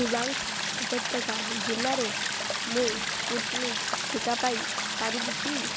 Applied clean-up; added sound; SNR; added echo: none; Stream; -2 dB; none.